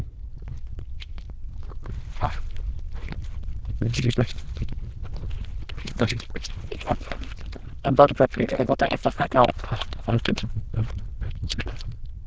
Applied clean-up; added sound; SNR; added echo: neural diffusion model UNIVERSE++.